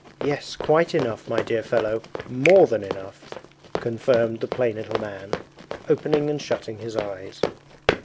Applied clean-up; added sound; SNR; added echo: none; Run + Finger snapping; 8 dB; none.